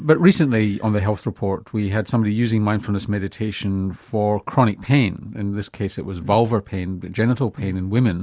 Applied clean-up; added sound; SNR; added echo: none; none; none; none.